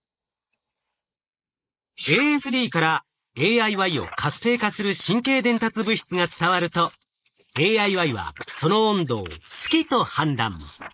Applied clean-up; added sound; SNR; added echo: neural mask model Resemble Enhance denoiser.